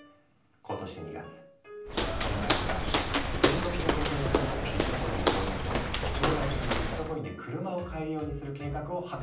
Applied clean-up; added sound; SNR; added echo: none; Walk, footsteps; -4 dB; reverberation time 0.6 s.